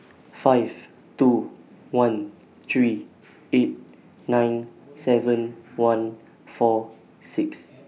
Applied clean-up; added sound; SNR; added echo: none; none; none; none.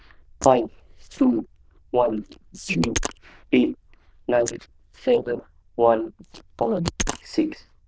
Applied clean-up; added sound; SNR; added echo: neural diffusion model UNIVERSE++.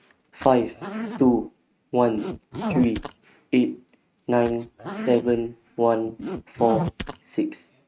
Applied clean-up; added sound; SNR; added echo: neural mask model RNNoise.